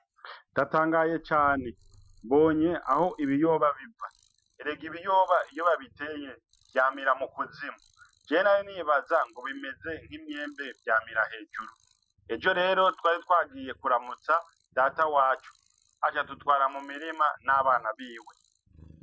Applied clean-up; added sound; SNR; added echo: classical method Wiener filter.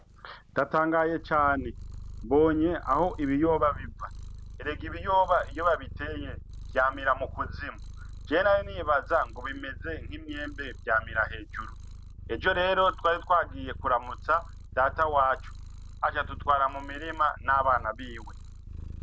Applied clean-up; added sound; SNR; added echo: none; Purr; 12 dB; none.